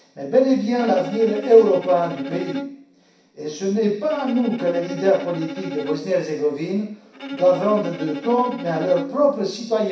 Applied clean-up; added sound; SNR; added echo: none; Bowed string instrument; 12 dB; reverberation time 0.6 s.